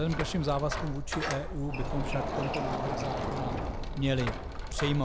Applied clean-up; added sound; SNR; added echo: none; Door; 1 dB; none.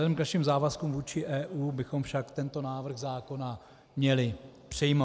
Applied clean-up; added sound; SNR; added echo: none; none; none; none.